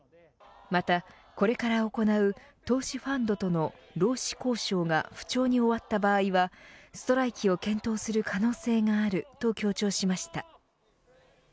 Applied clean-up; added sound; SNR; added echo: none; none; none; none.